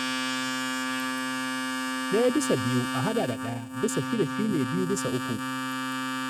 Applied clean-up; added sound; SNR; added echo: neural mask model RNNoise.